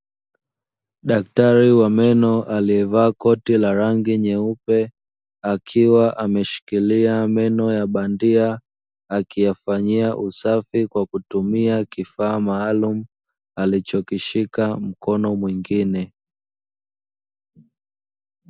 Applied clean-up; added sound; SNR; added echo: none; none; none; none.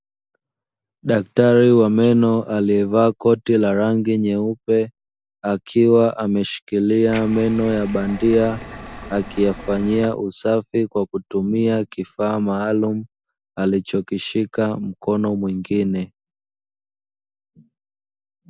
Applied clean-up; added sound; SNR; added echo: none; Liquid; 14 dB; none.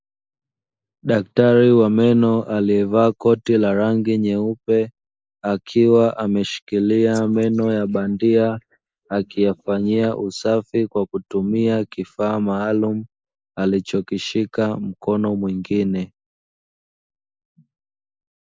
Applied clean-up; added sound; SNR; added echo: neural mask model Resemble Enhance denoiser.